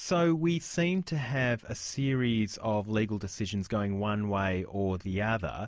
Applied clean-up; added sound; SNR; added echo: none; none; none; none.